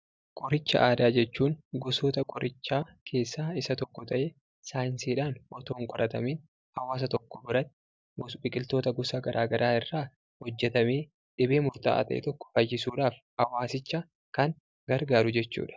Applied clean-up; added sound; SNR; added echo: none; none; none; none.